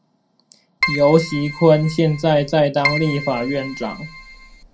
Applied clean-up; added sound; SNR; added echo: none; Keyboard (musical); 9 dB; reverberation time 0.2 s.